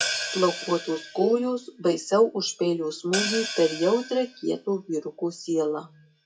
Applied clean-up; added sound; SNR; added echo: classical method WPE with log-MMSE.